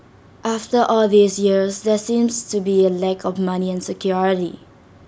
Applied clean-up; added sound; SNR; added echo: none; none; none; none.